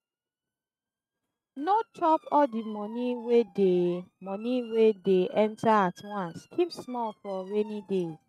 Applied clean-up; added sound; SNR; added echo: neural mask model RNNoise.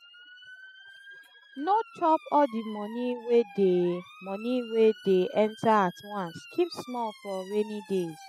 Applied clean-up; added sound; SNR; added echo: classical method spectral subtraction.